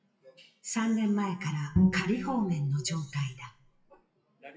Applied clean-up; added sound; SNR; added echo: classical method WPE with log-MMSE.